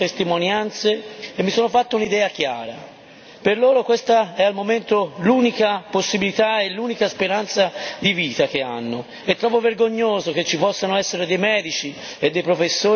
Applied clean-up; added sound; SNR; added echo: none; none; none; none.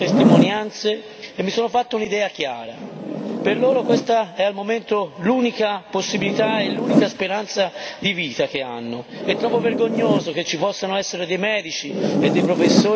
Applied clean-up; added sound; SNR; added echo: none; Zipper (clothing); 1 dB; none.